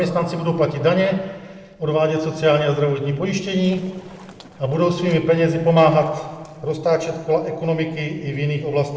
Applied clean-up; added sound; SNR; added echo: neural separator model SepFormer DNS4.